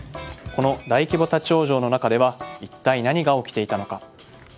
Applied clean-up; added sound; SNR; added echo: none; none; none; none.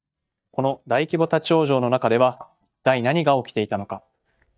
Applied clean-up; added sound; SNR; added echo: neural mask model DeepFilterNet 3.